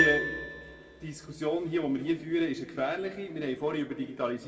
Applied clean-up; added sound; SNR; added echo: none; Piano; 5 dB; reverberation time 1.6 s.